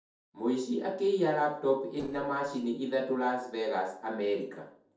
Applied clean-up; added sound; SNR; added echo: neural separator model SepFormer DNS4.